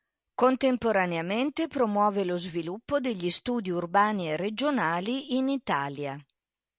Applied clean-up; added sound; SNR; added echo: none; none; none; none.